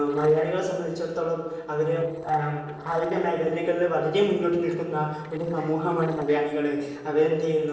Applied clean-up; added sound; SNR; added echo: neural separator model SepFormer DNS4.